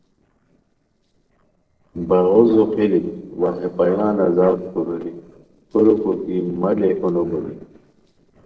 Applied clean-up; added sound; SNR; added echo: neural separator model SepFormer DNS4.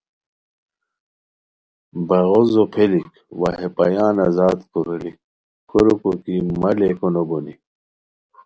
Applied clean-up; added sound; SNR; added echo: none; none; none; none.